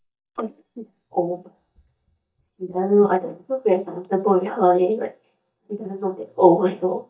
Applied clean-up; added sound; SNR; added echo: neural mask model DeepFilterNet 3.